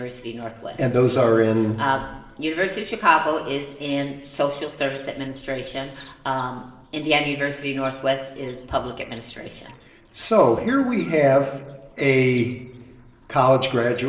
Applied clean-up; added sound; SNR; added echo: neural separator model SepFormer DNS4.